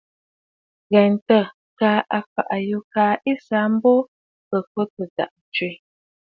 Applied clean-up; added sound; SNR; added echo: none; none; none; none.